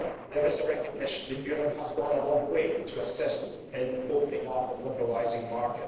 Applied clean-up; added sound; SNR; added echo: neural separator model SepFormer DNS4.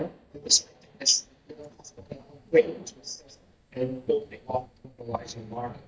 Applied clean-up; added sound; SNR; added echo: neural mask model DeepFilterNet 3.